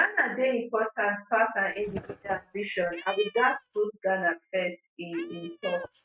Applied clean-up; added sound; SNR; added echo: neural mask model RNNoise.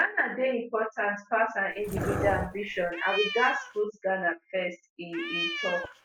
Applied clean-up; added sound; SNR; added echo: none; Cat + Dog; 4 dB; none.